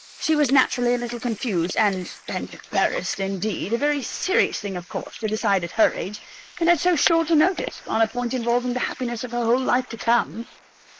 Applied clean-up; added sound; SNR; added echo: neural mask model Resemble Enhance denoiser.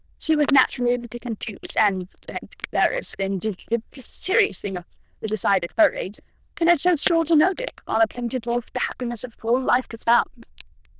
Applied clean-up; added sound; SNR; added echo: neural diffusion model UNIVERSE++.